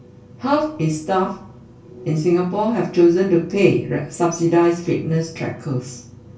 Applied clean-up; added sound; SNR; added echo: none; none; none; reverberation time 0.2 s.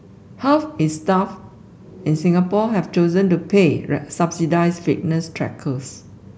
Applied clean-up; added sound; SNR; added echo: none; none; none; none.